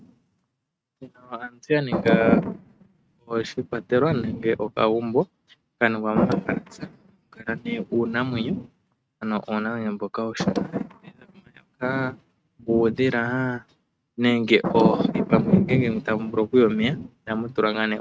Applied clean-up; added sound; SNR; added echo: neural mask model RNNoise.